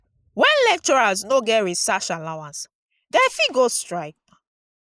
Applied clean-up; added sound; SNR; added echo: neural mask model Resemble Enhance denoiser.